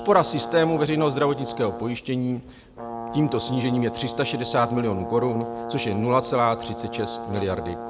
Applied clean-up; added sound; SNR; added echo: none; Brass instrument; 9 dB; none.